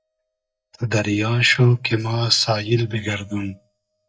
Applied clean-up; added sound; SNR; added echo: neural mask model DeepFilterNet 3.